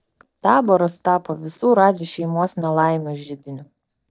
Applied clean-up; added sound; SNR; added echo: neural mask model DeepFilterNet 3.